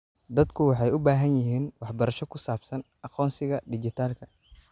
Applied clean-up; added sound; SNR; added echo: none; none; none; none.